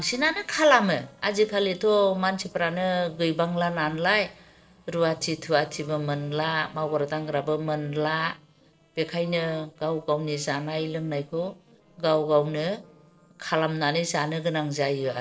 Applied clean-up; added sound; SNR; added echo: neural separator model SepFormer DNS4.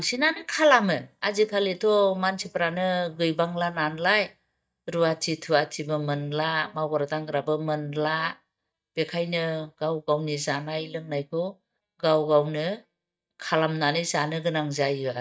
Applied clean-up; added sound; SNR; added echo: neural mask model DeepFilterNet 3.